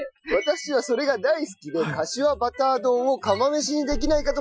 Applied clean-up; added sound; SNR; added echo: classical method Wiener filter.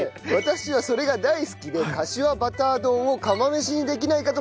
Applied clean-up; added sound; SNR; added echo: none; none; none; none.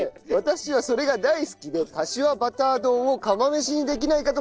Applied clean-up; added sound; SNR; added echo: neural separator model SepFormer DNS4.